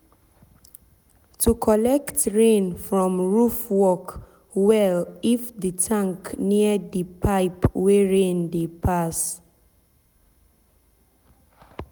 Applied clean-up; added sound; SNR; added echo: none; none; none; none.